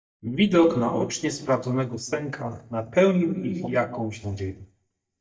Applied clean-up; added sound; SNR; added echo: neural mask model DeepFilterNet 3.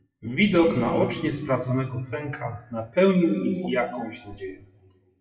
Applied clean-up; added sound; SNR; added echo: classical method WPE with log-MMSE.